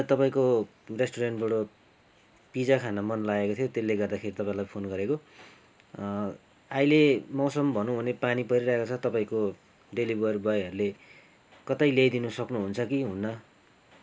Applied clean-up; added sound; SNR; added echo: none; none; none; none.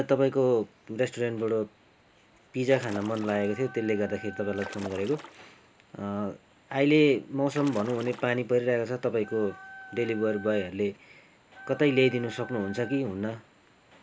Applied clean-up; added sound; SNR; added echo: none; Wind instrument, woodwind instrument + Splash, splatter; 16 dB; none.